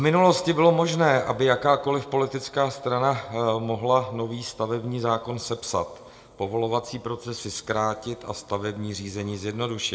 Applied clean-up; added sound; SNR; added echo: none; none; none; reverberation time 1.3 s.